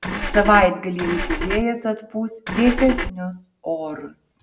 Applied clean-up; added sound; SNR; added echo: none; Engine / Car; 3 dB; none.